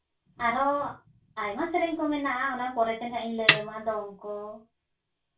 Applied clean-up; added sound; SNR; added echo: none; Snare drum; -3 dB; reverberation time 0.2 s.